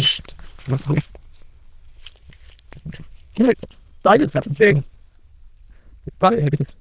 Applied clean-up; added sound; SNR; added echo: neural diffusion model UNIVERSE++.